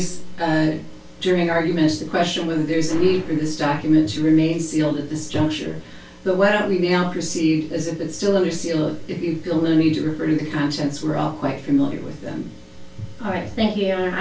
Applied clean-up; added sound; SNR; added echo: none; none; none; reverberation time 0.2 s.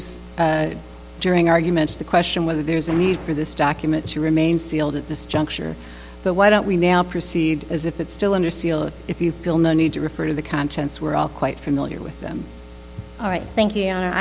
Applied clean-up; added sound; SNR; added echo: none; none; none; none.